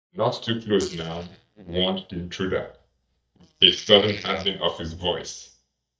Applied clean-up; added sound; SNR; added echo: neural mask model DeepFilterNet 3.